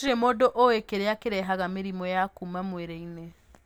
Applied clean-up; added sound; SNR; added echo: none; none; none; none.